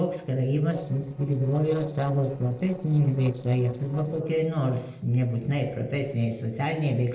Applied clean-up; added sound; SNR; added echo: neural separator model SepFormer DNS4.